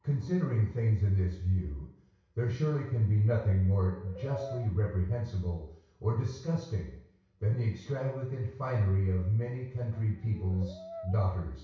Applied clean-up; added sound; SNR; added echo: none; Brass instrument; 17 dB; reverberation time 0.6 s.